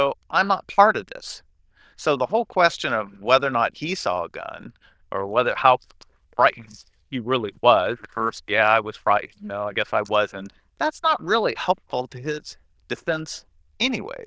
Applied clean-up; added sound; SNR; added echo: neural diffusion model UNIVERSE++.